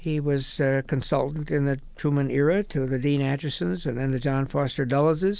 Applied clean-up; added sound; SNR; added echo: none; none; none; none.